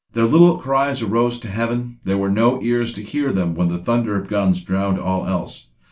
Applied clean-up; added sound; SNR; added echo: none; none; none; reverberation time 0.2 s.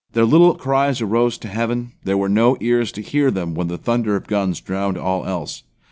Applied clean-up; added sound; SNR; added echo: none; none; none; none.